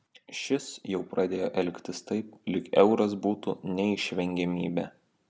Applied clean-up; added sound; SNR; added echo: none; none; none; none.